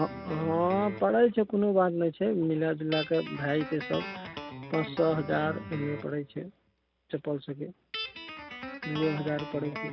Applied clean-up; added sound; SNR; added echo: none; Guitar; 11 dB; none.